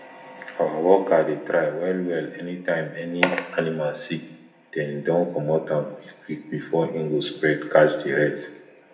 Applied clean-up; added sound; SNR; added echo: none; none; none; reverberation time 0.9 s.